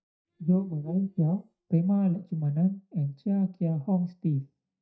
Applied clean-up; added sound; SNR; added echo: neural mask model DeepFilterNet 3.